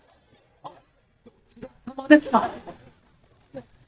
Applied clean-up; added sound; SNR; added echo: neural mask model DeepFilterNet 3.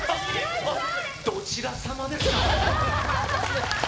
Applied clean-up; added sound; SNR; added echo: none; Rain; 14 dB; none.